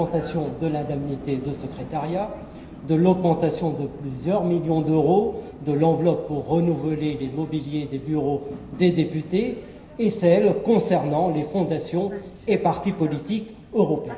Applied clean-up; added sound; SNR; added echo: none; Vehicle; 17 dB; reverberation time 0.9 s.